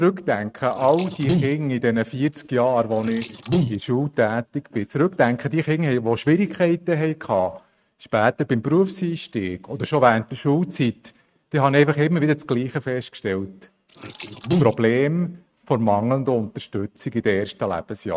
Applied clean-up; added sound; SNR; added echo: neural mask model RNNoise.